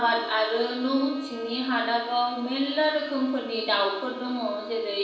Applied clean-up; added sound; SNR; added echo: none; Bowed string instrument; 19 dB; reverberation time 0.9 s.